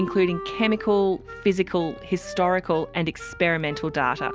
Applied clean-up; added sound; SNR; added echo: none; Wind instrument, woodwind instrument; 13 dB; none.